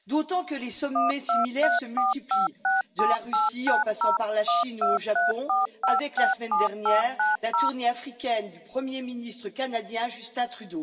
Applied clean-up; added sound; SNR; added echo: none; Telephone; -5 dB; reverberation time 3.0 s.